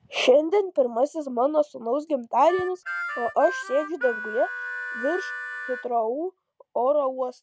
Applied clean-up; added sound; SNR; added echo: none; Harmonica; 8 dB; none.